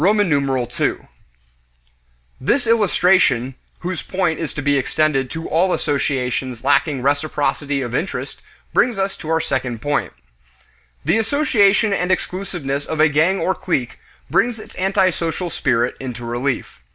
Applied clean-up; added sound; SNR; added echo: none; none; none; none.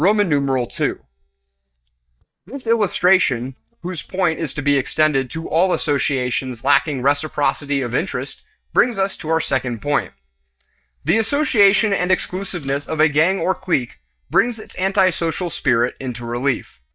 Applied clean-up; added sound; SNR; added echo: neural mask model DeepFilterNet 3.